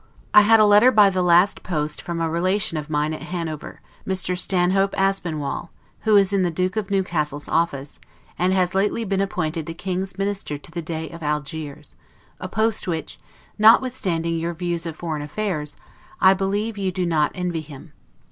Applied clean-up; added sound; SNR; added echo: none; none; none; none.